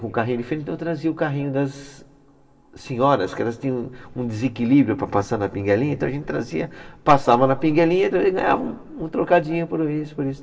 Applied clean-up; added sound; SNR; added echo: none; none; none; reverberation time 1.4 s.